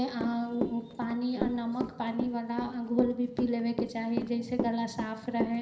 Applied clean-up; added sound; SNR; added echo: none; Walk, footsteps / Run; 6 dB; reverberation time 0.5 s.